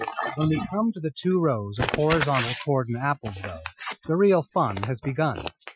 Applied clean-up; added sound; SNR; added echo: classical method Wiener filter.